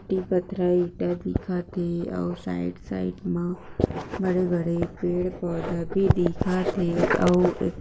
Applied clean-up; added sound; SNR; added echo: none; Thunder; 16 dB; none.